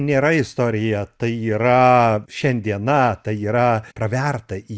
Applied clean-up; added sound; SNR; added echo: none; none; none; none.